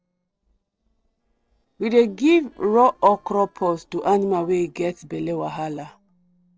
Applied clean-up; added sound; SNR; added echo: neural separator model SepFormer DNS4.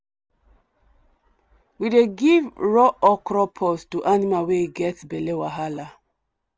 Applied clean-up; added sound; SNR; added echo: none; none; none; none.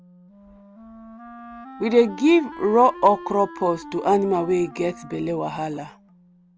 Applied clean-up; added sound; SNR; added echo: none; Wind instrument, woodwind instrument; 18 dB; none.